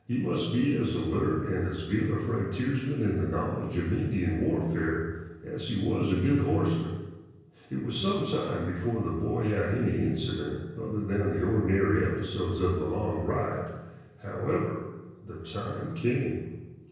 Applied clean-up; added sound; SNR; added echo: none; none; none; reverberation time 1.0 s.